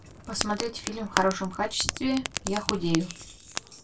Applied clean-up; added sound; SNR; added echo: none; Fire; 6 dB; reverberation time 0.2 s.